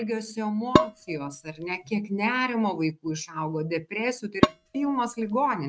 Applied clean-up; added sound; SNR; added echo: neural mask model RNNoise.